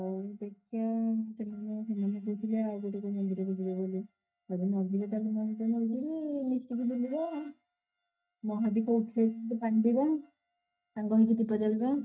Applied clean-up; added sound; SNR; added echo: neural mask model DeepFilterNet 3.